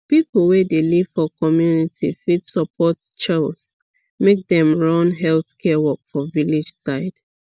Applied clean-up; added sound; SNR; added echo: none; none; none; none.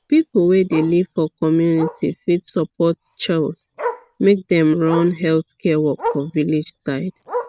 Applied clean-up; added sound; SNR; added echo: none; Bark; 13 dB; none.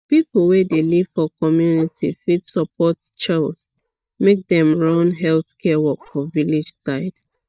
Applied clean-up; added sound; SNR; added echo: neural mask model DeepFilterNet 3.